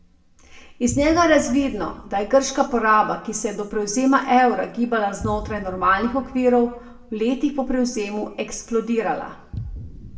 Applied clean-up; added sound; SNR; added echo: none; Boom; 18 dB; reverberation time 0.6 s.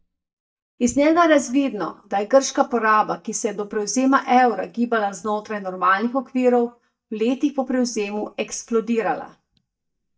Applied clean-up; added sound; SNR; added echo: neural mask model DeepFilterNet 3.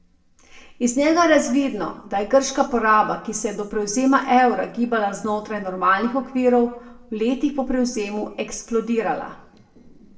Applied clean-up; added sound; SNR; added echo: neural separator model SepFormer DNS4.